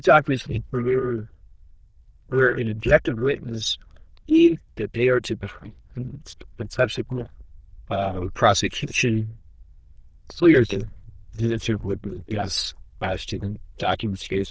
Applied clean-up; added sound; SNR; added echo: neural diffusion model UNIVERSE++.